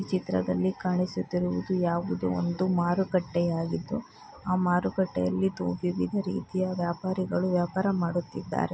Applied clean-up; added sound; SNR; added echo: none; none; none; none.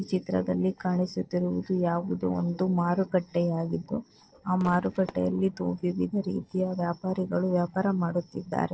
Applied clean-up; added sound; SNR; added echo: neural separator model SepFormer DNS4.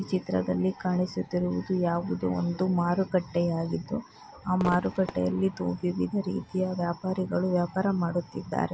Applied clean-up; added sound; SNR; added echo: none; Crowd / Fireworks; 19 dB; none.